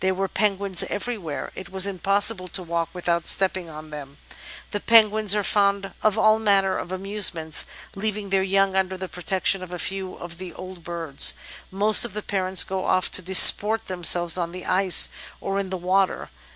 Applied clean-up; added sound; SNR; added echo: none; none; none; none.